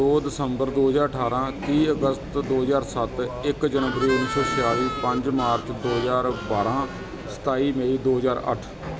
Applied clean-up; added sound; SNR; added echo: none; Harmonica; 8 dB; none.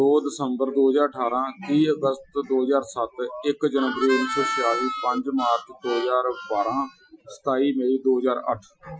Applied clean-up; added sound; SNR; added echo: classical method Wiener filter.